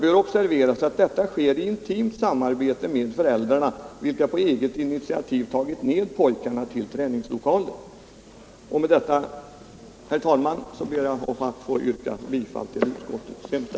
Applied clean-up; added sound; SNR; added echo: none; none; none; none.